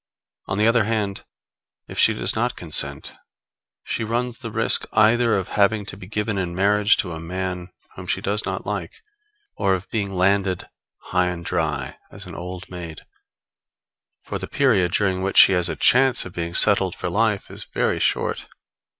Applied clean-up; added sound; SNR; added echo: none; none; none; none.